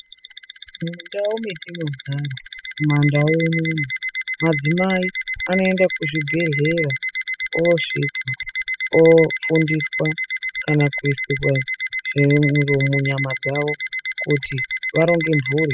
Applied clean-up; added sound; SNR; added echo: classical method spectral subtraction.